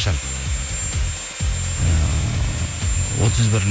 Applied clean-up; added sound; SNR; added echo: none; Sawing; 8 dB; none.